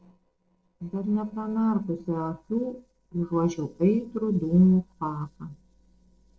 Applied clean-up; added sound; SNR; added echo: neural separator model SepFormer DNS4.